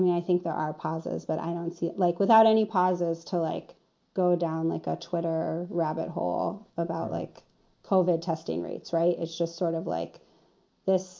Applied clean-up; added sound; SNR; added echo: none; none; none; reverberation time 0.3 s.